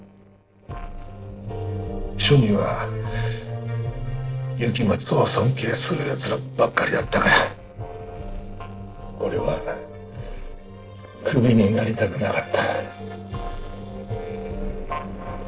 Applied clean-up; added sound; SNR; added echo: neural separator model SepFormer DNS4.